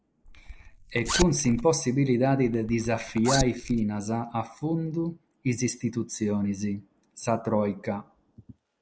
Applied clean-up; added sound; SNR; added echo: neural mask model Resemble Enhance denoiser.